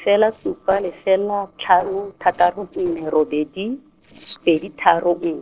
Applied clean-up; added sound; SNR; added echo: neural separator model SepFormer DNS4.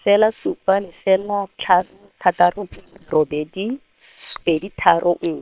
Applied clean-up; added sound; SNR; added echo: neural separator model SepFormer WHAM!.